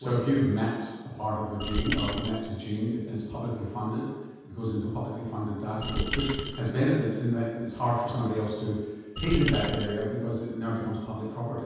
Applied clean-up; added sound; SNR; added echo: none; Coin (dropping); 3 dB; reverberation time 1.2 s.